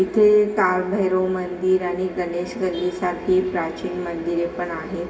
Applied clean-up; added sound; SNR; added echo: none; none; none; reverberation time 2.9 s.